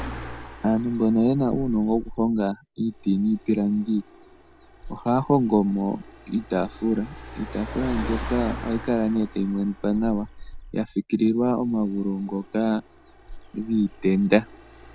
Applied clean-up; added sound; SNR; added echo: none; Car; 14 dB; none.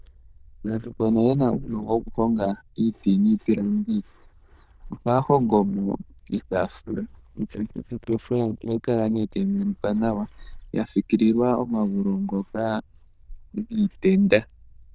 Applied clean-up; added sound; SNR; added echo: neural diffusion model UNIVERSE++.